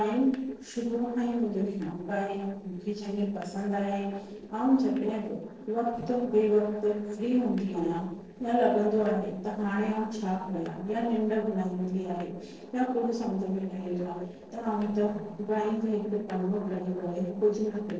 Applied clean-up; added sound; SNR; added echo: neural separator model SepFormer DNS4.